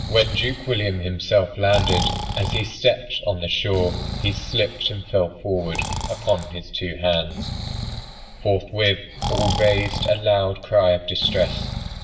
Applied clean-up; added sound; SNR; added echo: none; Breathing; 7 dB; reverberation time 0.7 s.